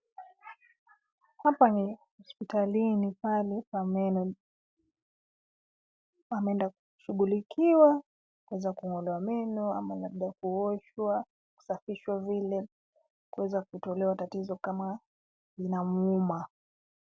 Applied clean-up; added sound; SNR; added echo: none; none; none; none.